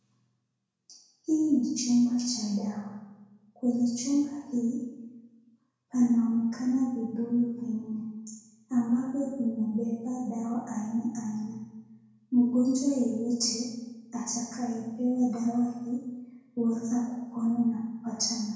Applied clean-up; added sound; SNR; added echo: none; none; none; reverberation time 1.0 s.